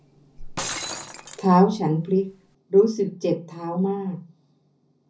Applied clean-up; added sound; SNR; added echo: none; Shatter; 15 dB; reverberation time 0.4 s.